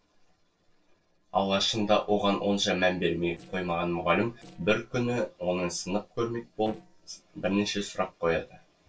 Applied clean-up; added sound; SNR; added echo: neural separator model SepFormer DNS4.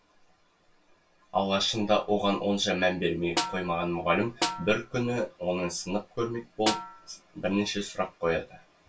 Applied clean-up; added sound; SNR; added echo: none; Snare drum; 6 dB; reverberation time 0.2 s.